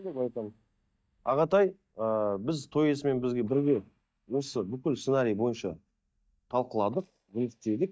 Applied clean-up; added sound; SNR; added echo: neural mask model DeepFilterNet 3.